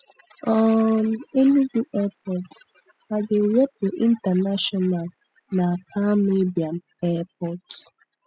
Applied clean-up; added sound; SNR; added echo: classical method spectral subtraction.